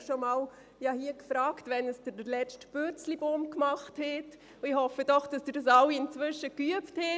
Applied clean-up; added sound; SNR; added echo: none; none; none; none.